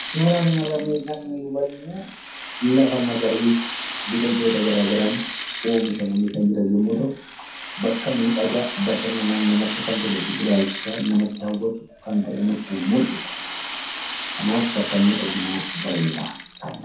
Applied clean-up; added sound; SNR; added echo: none; Rattle (instrument); 4 dB; reverberation time 0.6 s.